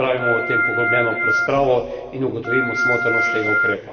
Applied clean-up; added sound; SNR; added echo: none; Organ; -2 dB; reverberation time 2.0 s.